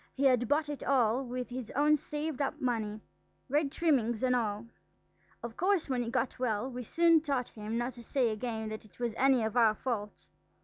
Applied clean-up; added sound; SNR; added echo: none; none; none; none.